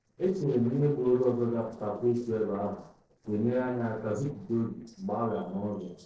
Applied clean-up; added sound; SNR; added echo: neural separator model SepFormer DNS4.